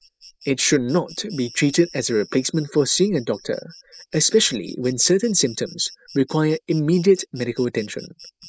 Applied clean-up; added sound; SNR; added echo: classical method spectral subtraction.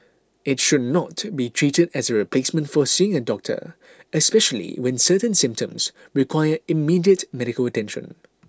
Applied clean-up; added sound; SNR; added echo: none; none; none; none.